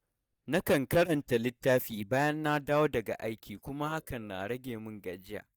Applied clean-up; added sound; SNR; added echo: neural mask model DeepFilterNet 3.